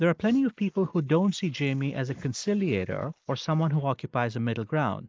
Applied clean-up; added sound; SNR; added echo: neural mask model Resemble Enhance denoiser.